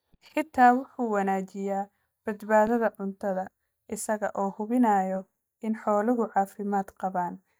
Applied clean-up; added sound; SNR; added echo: neural mask model DeepFilterNet 3.